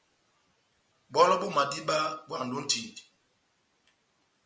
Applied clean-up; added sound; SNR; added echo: none; none; none; none.